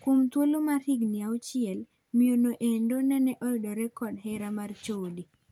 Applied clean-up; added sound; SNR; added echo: none; none; none; none.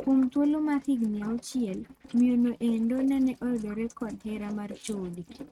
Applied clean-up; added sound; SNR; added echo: neural mask model RNNoise.